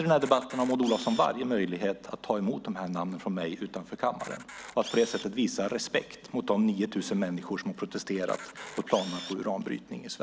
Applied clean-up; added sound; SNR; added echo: none; Camera; 18 dB; none.